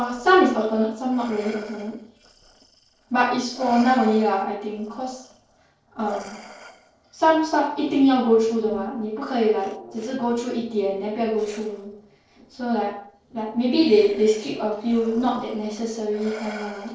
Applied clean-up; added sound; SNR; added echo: neural separator model SepFormer DNS4.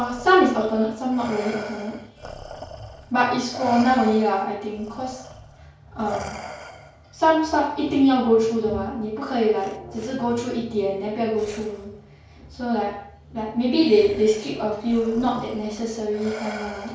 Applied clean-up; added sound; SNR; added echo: none; Respiratory sounds; 17 dB; reverberation time 0.5 s.